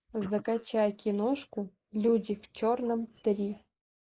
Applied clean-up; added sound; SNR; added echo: neural mask model Resemble Enhance denoiser.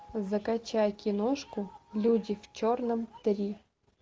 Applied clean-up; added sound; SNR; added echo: none; none; none; none.